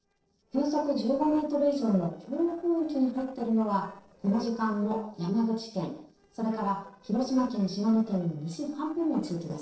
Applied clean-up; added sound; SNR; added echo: neural separator model SepFormer DNS4.